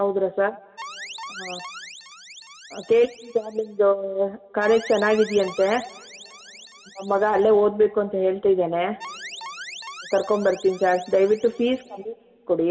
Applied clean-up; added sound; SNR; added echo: none; Alarm; 17 dB; reverberation time 1.1 s.